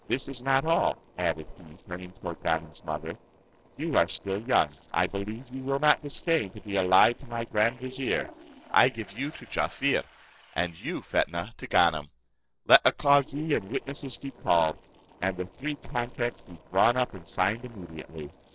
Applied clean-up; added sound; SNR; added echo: neural separator model SepFormer DNS4.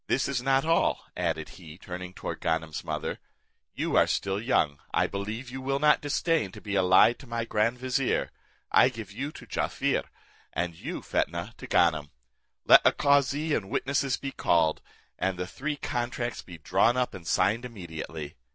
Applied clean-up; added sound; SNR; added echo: none; none; none; none.